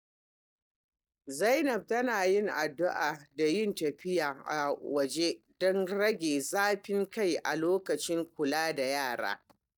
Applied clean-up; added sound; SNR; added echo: neural mask model DeepFilterNet 3.